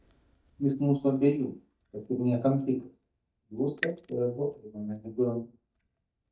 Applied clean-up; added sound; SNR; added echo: neural mask model DeepFilterNet 3.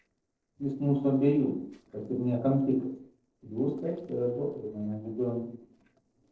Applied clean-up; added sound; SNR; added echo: neural separator model SepFormer DNS4.